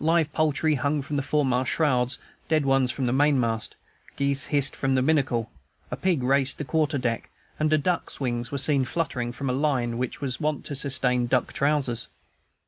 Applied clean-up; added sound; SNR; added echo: none; none; none; none.